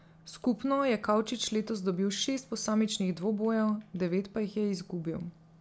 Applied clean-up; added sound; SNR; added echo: none; none; none; none.